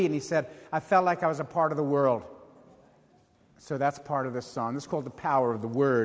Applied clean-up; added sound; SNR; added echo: none; none; none; none.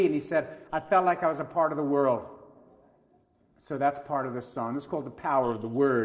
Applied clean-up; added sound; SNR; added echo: neural separator model SepFormer DNS4.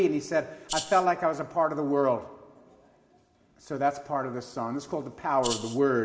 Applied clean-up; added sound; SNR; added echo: none; Rattle (instrument); 7 dB; reverberation time 0.8 s.